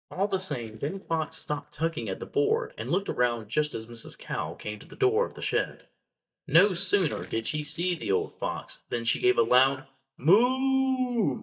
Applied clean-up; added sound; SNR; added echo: neural mask model DeepFilterNet 3.